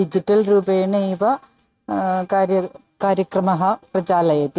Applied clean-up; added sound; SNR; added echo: neural mask model RNNoise.